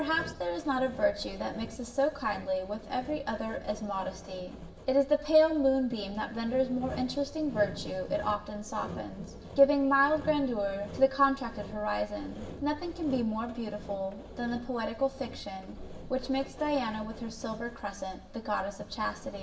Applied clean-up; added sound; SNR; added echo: none; Sawing; 16 dB; reverberation time 0.7 s.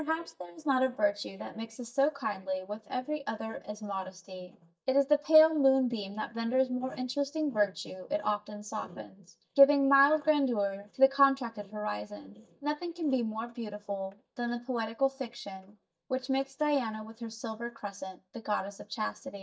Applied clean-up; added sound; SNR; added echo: neural mask model DeepFilterNet 3.